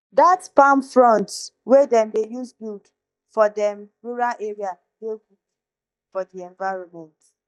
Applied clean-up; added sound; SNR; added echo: neural mask model DeepFilterNet 3.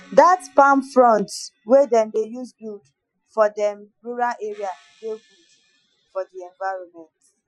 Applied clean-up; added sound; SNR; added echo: classical method Wiener filter.